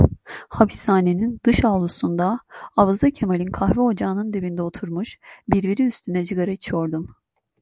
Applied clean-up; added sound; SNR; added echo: none; none; none; none.